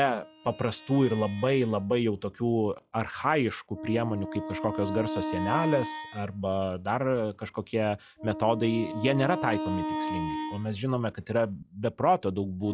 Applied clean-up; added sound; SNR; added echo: classical method log-MMSE.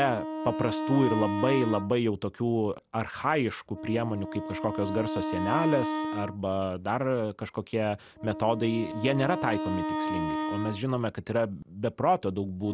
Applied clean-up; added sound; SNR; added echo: none; Wind instrument, woodwind instrument; 6 dB; none.